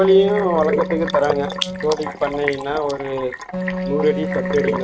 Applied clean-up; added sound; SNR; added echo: neural mask model RNNoise.